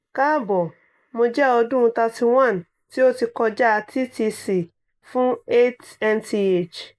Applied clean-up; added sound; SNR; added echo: neural mask model Resemble Enhance denoiser.